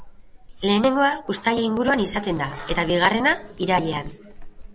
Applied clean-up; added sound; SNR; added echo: none; Bell; 16 dB; none.